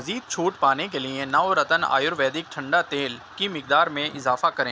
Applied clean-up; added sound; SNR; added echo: none; none; none; none.